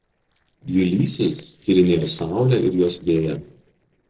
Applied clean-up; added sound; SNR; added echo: neural separator model SepFormer DNS4.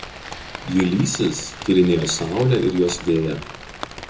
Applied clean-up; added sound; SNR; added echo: none; Rain; 14 dB; reverberation time 0.2 s.